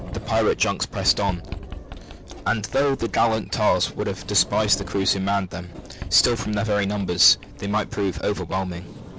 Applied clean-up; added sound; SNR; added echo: none; Sliding door; 13 dB; none.